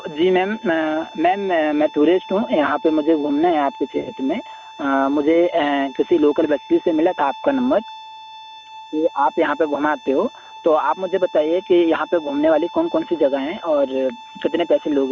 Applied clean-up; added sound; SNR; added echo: none; Bowed string instrument; 19 dB; none.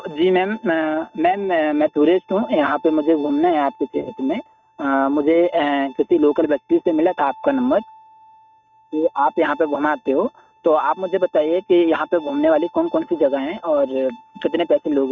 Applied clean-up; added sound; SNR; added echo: neural mask model RNNoise.